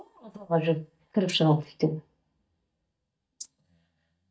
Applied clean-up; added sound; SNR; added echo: neural mask model DeepFilterNet 3.